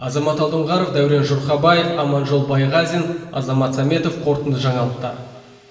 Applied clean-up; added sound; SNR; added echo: none; none; none; reverberation time 1.4 s.